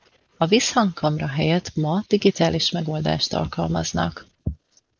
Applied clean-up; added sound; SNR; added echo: neural mask model Resemble Enhance denoiser.